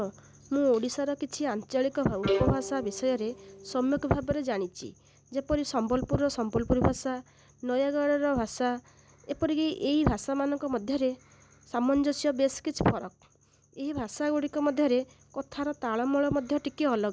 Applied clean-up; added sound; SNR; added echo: none; Bowed string instrument; 7 dB; none.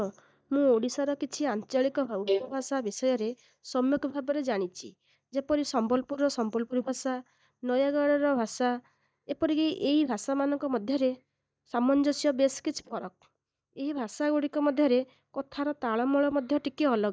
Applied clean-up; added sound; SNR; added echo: neural mask model DeepFilterNet 3.